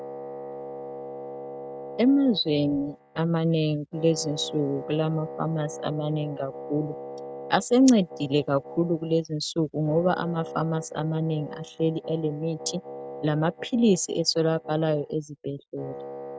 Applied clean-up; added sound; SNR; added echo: neural mask model RNNoise.